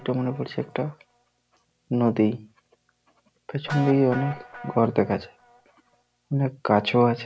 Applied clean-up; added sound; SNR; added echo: none; Guitar; 17 dB; none.